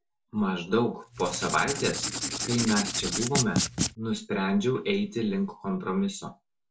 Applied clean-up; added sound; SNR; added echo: none; Writing; 2 dB; reverberation time 0.2 s.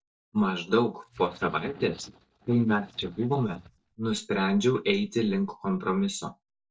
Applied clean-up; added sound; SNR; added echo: neural mask model DeepFilterNet 3.